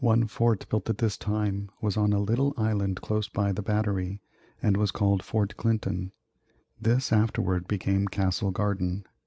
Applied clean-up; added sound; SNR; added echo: none; none; none; none.